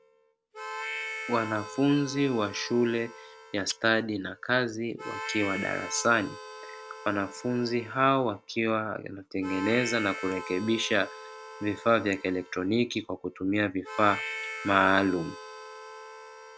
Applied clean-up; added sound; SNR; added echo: none; Harmonica; 12 dB; none.